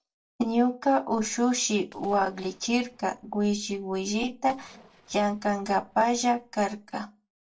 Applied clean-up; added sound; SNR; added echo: neural separator model SepFormer DNS4.